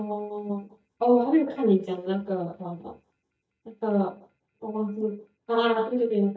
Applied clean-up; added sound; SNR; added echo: neural mask model DeepFilterNet 3.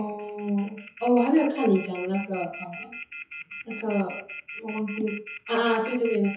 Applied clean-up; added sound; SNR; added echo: classical method WPE with log-MMSE.